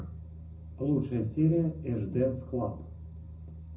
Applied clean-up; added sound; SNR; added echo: none; none; none; reverberation time 0.4 s.